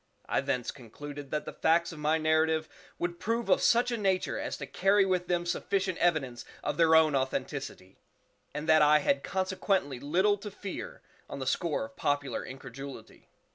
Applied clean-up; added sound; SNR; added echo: none; none; none; none.